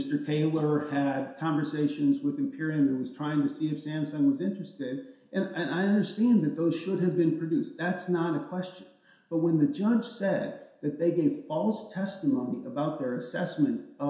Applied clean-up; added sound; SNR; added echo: none; none; none; reverberation time 0.7 s.